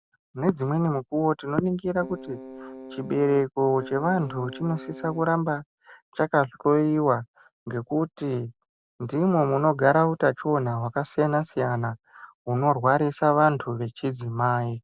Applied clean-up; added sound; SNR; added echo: none; Keyboard (musical); 15 dB; none.